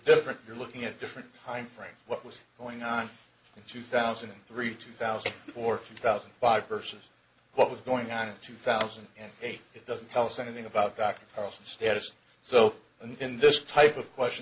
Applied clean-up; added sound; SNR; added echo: none; none; none; none.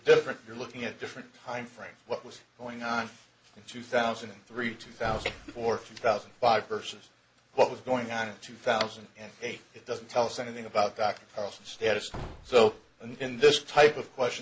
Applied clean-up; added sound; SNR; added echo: none; Slam / Wood; 17 dB; none.